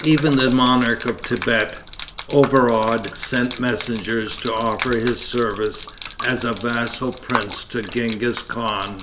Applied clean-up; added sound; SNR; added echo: none; Gurgling / Liquid; 12 dB; none.